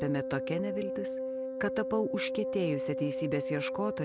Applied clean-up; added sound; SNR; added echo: none; Wind instrument, woodwind instrument; 2 dB; none.